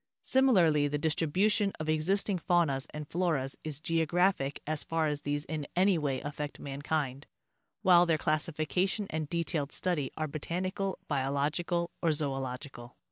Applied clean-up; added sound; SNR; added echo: none; none; none; none.